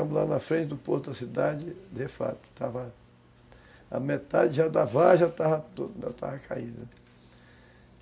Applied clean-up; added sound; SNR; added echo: none; none; none; none.